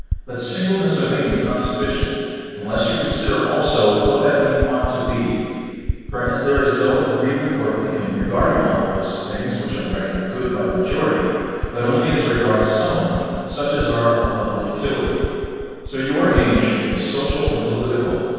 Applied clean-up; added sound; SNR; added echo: none; Typing; 10 dB; reverberation time 2.2 s.